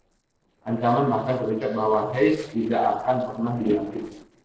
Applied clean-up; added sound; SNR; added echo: neural separator model SepFormer DNS4.